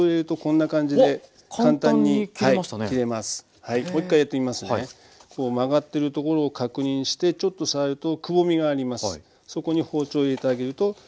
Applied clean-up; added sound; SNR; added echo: none; none; none; none.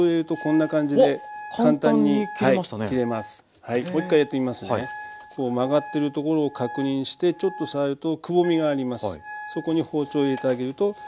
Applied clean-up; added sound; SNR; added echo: none; Wind instrument, woodwind instrument; 17 dB; none.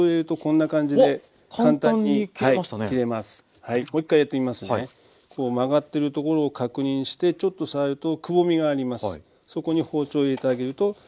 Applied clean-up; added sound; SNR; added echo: neural mask model Resemble Enhance denoiser.